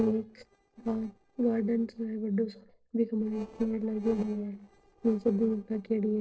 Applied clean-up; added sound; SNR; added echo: neural separator model SepFormer DNS4.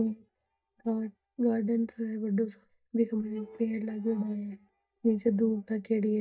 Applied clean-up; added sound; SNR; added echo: neural mask model DeepFilterNet 3.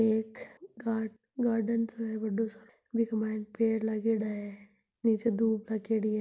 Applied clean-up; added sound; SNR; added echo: none; none; none; none.